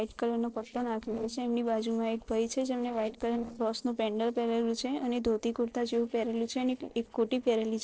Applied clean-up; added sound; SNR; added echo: neural separator model SepFormer DNS4.